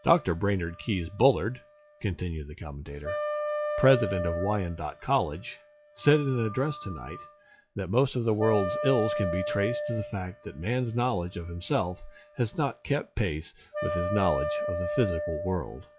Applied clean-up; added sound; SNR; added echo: classical method log-MMSE.